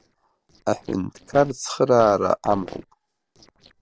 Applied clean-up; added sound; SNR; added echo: neural separator model SepFormer DNS4.